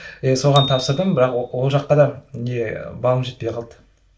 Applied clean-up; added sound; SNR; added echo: none; Bicycle bell; 13 dB; reverberation time 0.2 s.